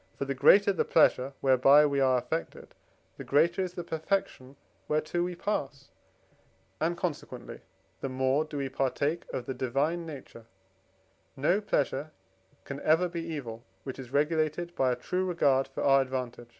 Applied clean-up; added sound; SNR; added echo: none; none; none; none.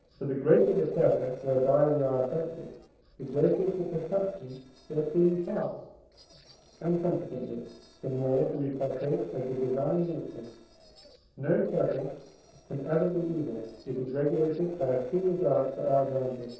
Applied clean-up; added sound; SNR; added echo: neural separator model SepFormer DNS4.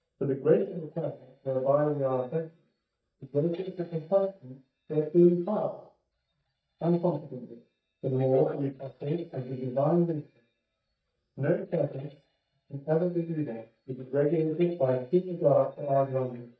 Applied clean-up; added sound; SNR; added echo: neural mask model DeepFilterNet 3.